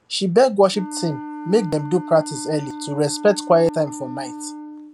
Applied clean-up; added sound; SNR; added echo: none; Wind instrument, woodwind instrument; 13 dB; none.